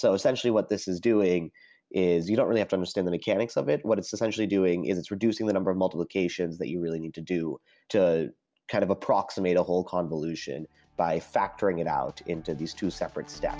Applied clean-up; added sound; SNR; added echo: none; none; none; none.